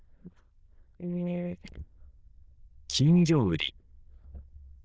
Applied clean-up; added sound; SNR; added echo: neural diffusion model UNIVERSE++.